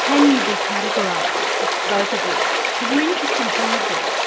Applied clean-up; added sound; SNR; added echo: none; Stream; -3 dB; none.